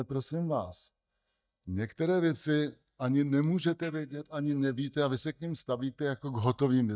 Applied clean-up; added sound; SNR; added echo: neural mask model DeepFilterNet 3.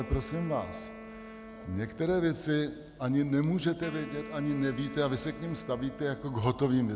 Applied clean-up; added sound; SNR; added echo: none; Wind instrument, woodwind instrument; 15 dB; none.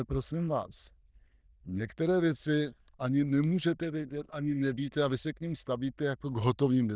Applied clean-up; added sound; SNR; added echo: neural diffusion model UNIVERSE++.